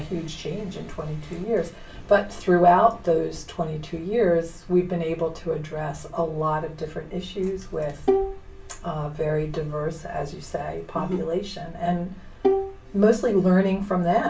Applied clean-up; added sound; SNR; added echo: none; Bowed string instrument; 2 dB; reverberation time 0.2 s.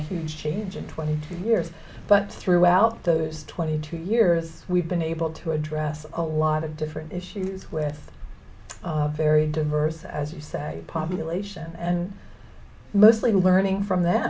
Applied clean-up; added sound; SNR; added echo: none; none; none; none.